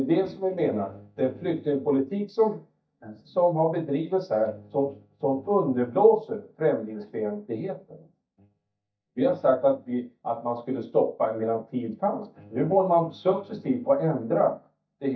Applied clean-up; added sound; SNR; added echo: neural mask model DeepFilterNet 3.